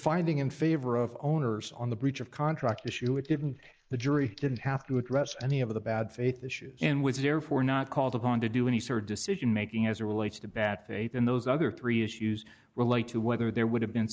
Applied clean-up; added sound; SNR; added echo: neural mask model Resemble Enhance denoiser.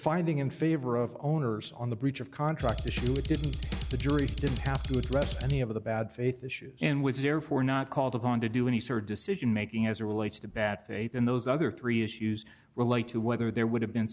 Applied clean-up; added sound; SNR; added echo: none; Drum kit; 4 dB; none.